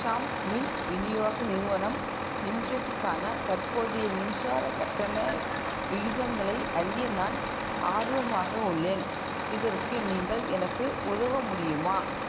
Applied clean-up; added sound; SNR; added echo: none; Truck; 1 dB; none.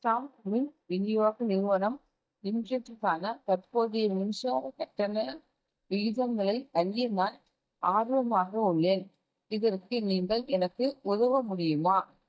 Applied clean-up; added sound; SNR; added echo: neural mask model DeepFilterNet 3.